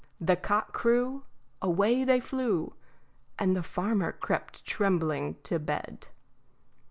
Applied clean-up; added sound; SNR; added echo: none; none; none; none.